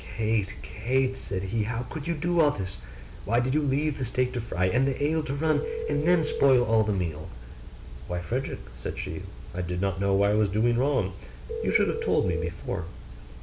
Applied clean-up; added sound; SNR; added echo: none; Telephone; 4 dB; none.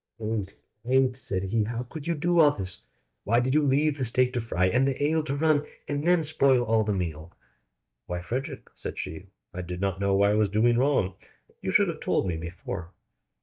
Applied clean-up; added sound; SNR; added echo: neural mask model DeepFilterNet 3.